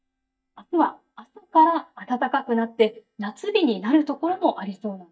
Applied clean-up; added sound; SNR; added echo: neural mask model DeepFilterNet 3.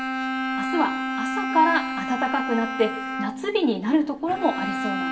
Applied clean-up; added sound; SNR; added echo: none; Bowed string instrument; 3 dB; reverberation time 0.6 s.